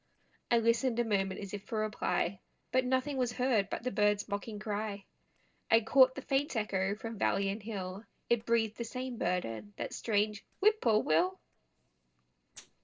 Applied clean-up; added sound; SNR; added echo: neural separator model SepFormer DNS4.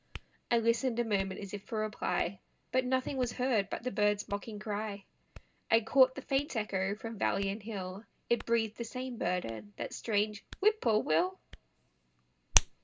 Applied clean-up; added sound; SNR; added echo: none; Hands; 9 dB; reverberation time 0.2 s.